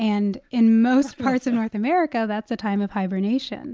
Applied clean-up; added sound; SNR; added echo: none; none; none; none.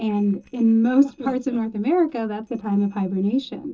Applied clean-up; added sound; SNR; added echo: neural separator model SepFormer DNS4.